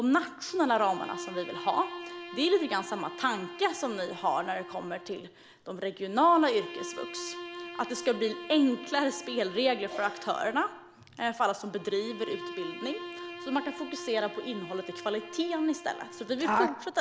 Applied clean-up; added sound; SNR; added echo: none; Bowed string instrument; 13 dB; none.